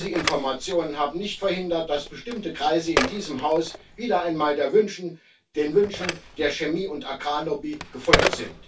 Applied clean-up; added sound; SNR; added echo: none; Telephone; 5 dB; reverberation time 0.1 s.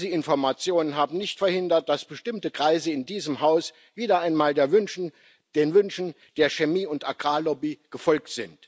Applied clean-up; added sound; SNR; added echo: none; none; none; none.